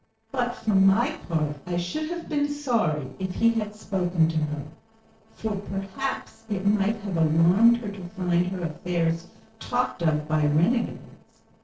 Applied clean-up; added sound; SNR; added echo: neural separator model SepFormer DNS4.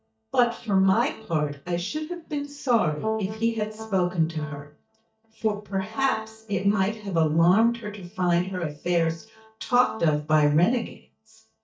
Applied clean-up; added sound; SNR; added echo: neural mask model DeepFilterNet 3.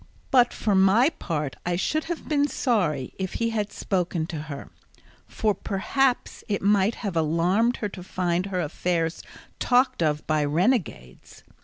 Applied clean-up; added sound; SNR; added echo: none; none; none; none.